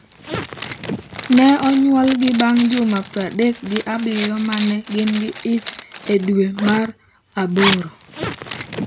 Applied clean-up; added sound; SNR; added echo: none; Zipper (clothing); 10 dB; none.